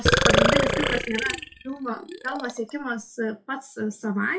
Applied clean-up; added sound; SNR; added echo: classical method WPE with log-MMSE.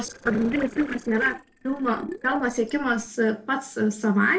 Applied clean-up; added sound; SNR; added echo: neural separator model SepFormer DNS4.